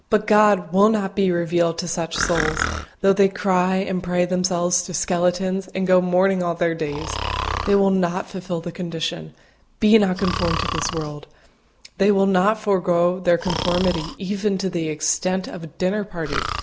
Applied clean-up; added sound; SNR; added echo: none; Breathing; 11 dB; none.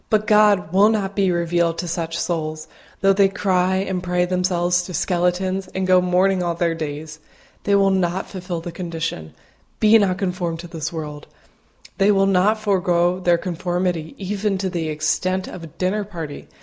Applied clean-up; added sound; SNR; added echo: none; none; none; none.